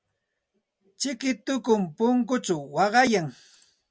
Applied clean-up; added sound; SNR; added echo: none; none; none; none.